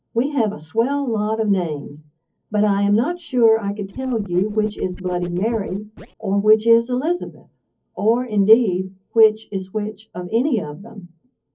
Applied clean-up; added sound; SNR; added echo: neural separator model SepFormer DNS4.